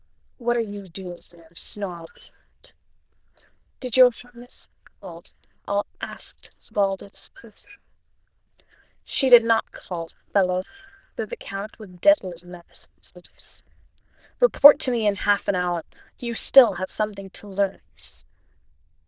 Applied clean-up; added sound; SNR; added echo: neural diffusion model UNIVERSE++.